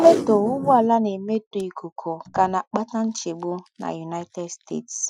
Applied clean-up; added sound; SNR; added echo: classical method Wiener filter.